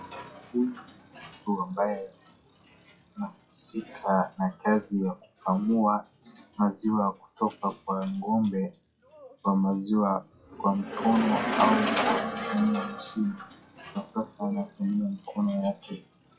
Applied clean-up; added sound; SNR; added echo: classical method WPE with log-MMSE.